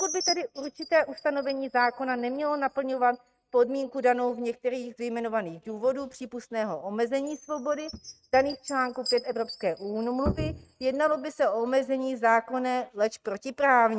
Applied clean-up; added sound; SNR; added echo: neural mask model RNNoise.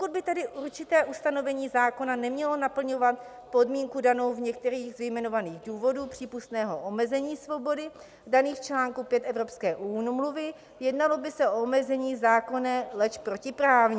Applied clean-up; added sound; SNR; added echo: none; none; none; none.